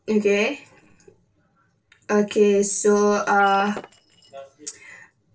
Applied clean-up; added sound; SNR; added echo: neural separator model SepFormer DNS4.